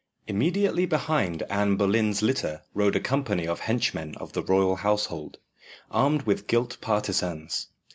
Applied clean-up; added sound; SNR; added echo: none; none; none; none.